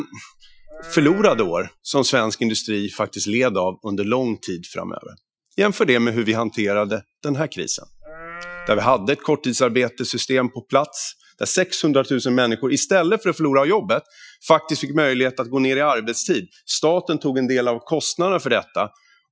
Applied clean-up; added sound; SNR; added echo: classical method Wiener filter.